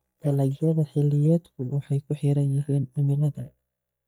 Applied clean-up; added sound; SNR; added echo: neural mask model DeepFilterNet 3.